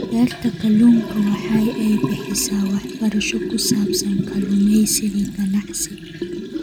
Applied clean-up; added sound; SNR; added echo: none; Liquid; 7 dB; none.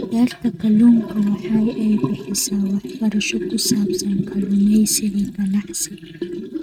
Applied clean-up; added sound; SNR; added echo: neural mask model RNNoise.